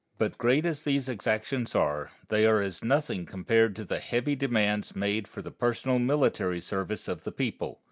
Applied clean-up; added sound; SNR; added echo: none; none; none; none.